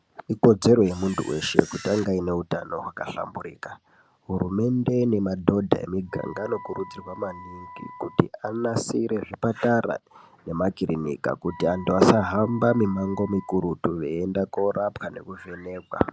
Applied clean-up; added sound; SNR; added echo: none; Camera + Wind instrument, woodwind instrument; 19 dB; none.